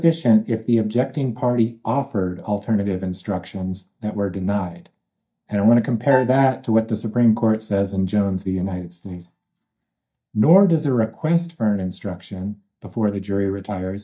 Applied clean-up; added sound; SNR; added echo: neural mask model DeepFilterNet 3.